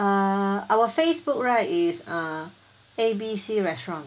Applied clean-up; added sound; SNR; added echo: none; none; none; none.